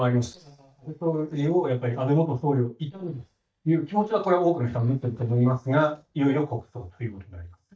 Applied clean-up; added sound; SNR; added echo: neural mask model DeepFilterNet 3.